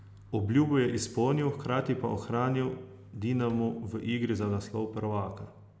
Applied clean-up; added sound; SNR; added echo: none; none; none; none.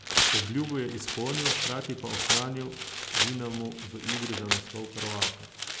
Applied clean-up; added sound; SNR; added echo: none; Tearing; -4 dB; none.